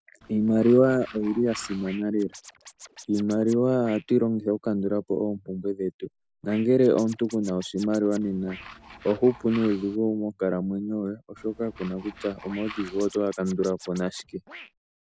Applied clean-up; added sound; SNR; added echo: none; Tools + Scratching (performance technique); 20 dB; none.